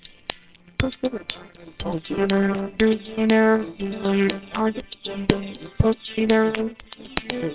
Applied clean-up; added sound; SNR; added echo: neural separator model SepFormer WHAMR!.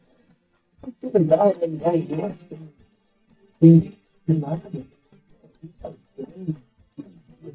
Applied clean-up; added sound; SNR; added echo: neural mask model DeepFilterNet 3.